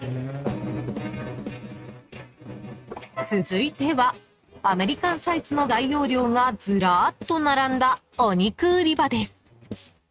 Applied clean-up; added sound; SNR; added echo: neural mask model RNNoise.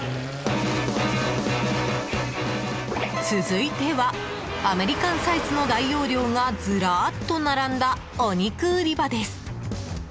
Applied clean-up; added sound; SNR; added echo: none; Car passing by / Truck; 13 dB; none.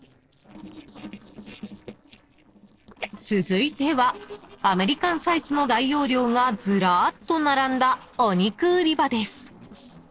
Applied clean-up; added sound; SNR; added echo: neural separator model SepFormer DNS4.